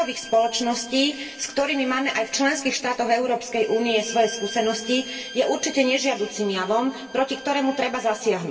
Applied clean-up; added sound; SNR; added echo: none; Bowed string instrument; 17 dB; reverberation time 2.6 s.